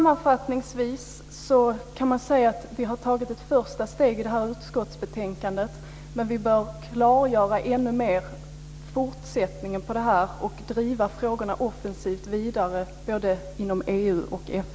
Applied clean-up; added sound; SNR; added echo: none; none; none; none.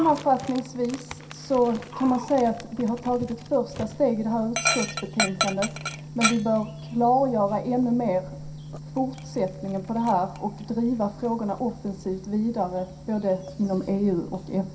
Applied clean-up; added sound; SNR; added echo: none; Dog; 10 dB; reverberation time 0.3 s.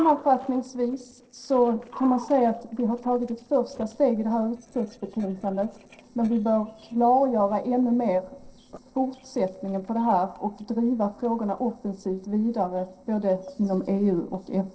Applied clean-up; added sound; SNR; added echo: neural separator model SepFormer DNS4.